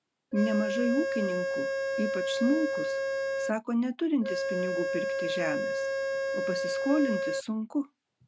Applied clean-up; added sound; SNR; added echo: none; Organ; -1 dB; none.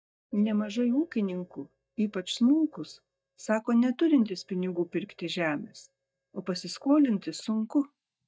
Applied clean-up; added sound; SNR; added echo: neural mask model DeepFilterNet 3.